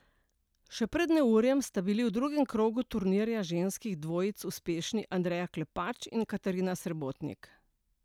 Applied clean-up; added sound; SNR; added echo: none; none; none; none.